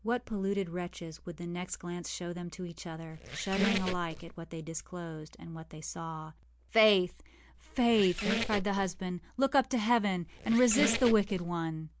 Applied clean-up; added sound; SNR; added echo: none; Squeak; 4 dB; none.